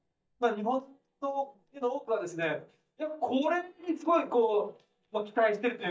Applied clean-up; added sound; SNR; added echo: neural mask model DeepFilterNet 3.